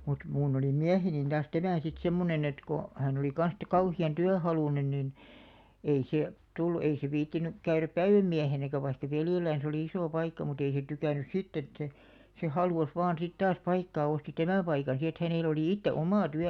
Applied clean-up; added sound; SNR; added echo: none; none; none; none.